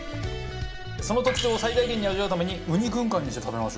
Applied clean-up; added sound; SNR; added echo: none; Water / Splash, splatter; 15 dB; none.